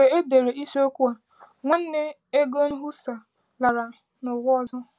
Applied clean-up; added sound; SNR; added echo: none; none; none; none.